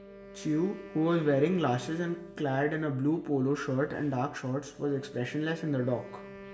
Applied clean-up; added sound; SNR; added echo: none; Wind instrument, woodwind instrument; 18 dB; reverberation time 0.7 s.